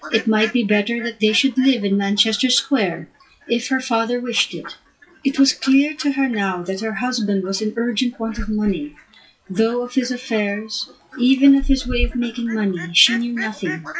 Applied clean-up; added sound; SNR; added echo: classical method WPE with log-MMSE.